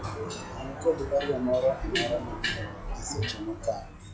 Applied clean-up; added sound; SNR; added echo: classical method log-MMSE.